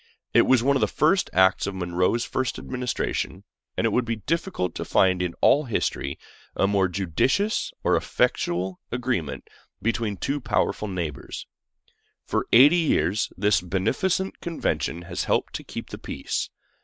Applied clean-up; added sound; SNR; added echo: neural mask model Resemble Enhance denoiser.